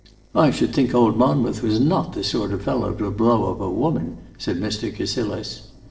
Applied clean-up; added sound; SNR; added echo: neural separator model SepFormer DNS4.